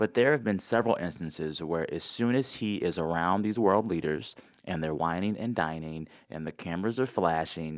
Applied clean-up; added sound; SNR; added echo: none; none; none; none.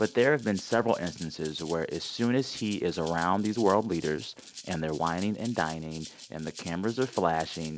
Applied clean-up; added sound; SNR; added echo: none; Rattle (instrument); 18 dB; none.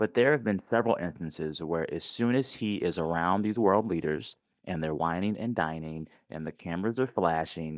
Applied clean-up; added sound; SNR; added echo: neural mask model DeepFilterNet 3.